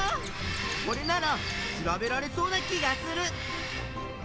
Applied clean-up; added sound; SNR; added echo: none; Bird vocalization, bird call, bird song; 4 dB; none.